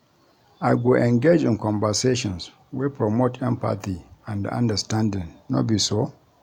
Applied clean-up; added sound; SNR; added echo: none; none; none; none.